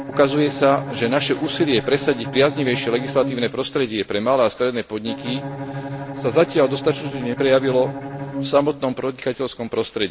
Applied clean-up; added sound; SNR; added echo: none; Bowed string instrument; 10 dB; none.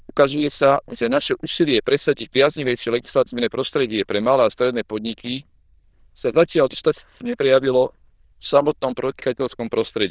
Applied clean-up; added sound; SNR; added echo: neural diffusion model UNIVERSE++.